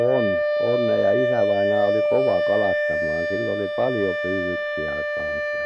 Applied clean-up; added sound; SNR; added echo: none; Wind instrument, woodwind instrument; -3 dB; none.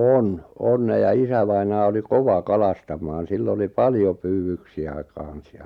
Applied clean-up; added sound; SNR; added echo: none; none; none; none.